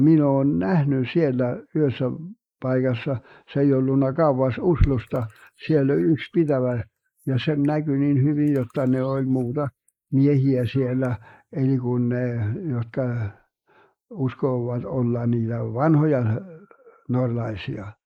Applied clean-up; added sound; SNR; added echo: neural mask model Resemble Enhance denoiser.